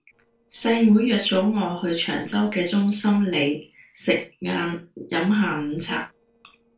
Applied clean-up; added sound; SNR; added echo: neural separator model SepFormer DNS4.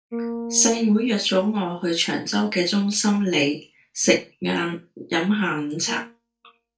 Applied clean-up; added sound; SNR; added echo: neural mask model DeepFilterNet 3.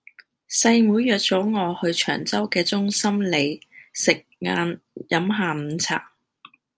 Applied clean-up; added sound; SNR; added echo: none; none; none; none.